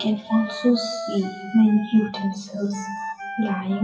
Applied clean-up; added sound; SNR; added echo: classical method WPE with log-MMSE.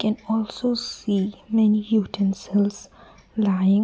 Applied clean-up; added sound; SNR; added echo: none; none; none; none.